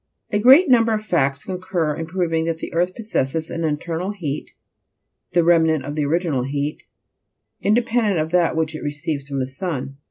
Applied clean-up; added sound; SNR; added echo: none; none; none; none.